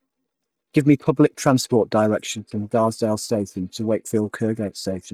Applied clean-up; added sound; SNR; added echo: neural mask model DeepFilterNet 3.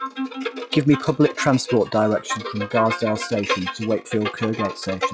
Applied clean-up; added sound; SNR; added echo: classical method log-MMSE.